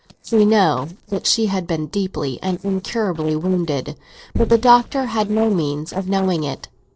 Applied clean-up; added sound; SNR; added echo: neural separator model SepFormer DNS4.